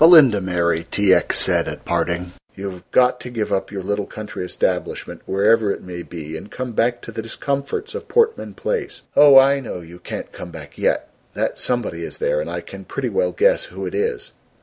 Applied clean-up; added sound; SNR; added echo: none; none; none; none.